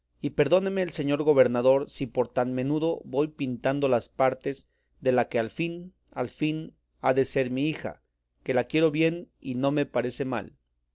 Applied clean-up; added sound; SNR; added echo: none; none; none; none.